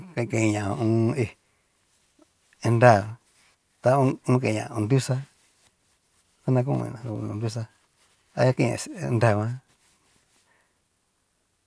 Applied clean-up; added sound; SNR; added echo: none; none; none; none.